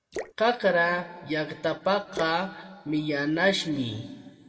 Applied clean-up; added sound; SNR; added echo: none; Drip / Splash, splatter; 17 dB; reverberation time 1.6 s.